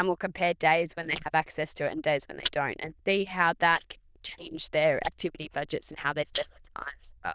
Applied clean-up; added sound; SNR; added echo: neural diffusion model UNIVERSE++.